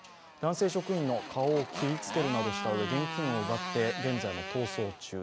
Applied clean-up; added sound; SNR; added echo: none; Motorcycle; 6 dB; none.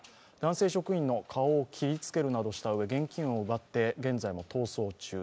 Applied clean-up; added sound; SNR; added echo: none; none; none; none.